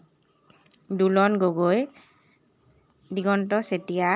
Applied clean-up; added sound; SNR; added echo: none; none; none; none.